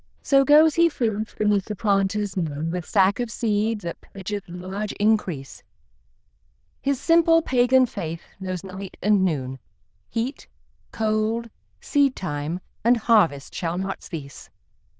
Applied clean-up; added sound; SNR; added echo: neural diffusion model UNIVERSE++.